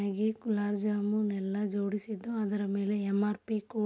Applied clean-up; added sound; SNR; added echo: none; none; none; none.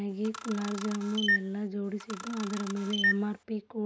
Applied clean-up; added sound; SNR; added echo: none; Camera; 1 dB; none.